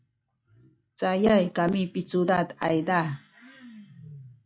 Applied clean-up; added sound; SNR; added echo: classical method log-MMSE.